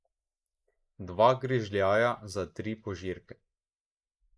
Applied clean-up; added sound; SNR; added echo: neural mask model Resemble Enhance denoiser.